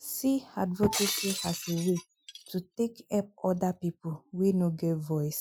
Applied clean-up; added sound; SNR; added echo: classical method Wiener filter.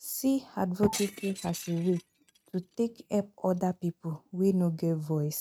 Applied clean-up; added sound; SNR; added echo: neural mask model RNNoise.